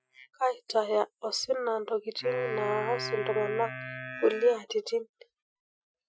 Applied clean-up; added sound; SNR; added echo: classical method Wiener filter.